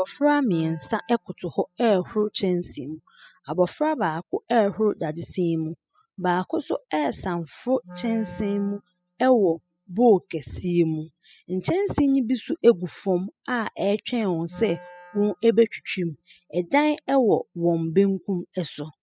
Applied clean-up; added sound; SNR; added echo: classical method spectral subtraction.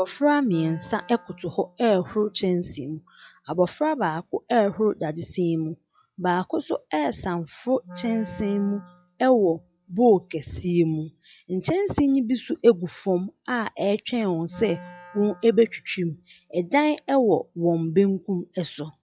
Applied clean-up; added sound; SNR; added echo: classical method log-MMSE.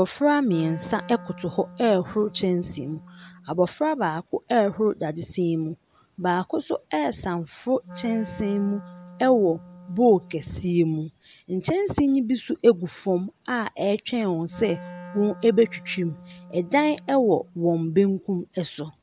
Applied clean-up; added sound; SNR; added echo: none; Wind instrument, woodwind instrument; 18 dB; none.